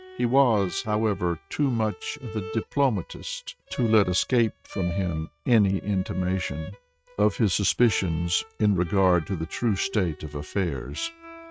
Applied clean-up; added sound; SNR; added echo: neural mask model RNNoise.